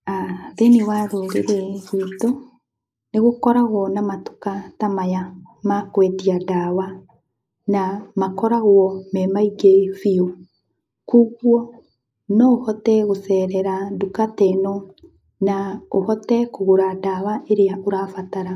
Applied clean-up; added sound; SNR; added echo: neural mask model Resemble Enhance denoiser.